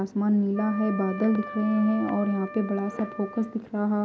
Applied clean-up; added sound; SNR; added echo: none; Wind instrument, woodwind instrument; 14 dB; none.